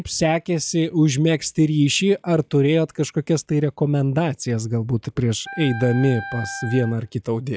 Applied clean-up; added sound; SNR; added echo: classical method log-MMSE.